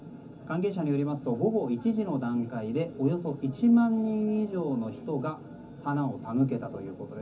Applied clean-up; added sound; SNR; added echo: none; none; none; reverberation time 0.3 s.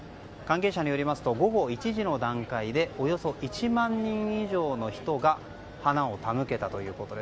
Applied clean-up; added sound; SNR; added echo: none; none; none; none.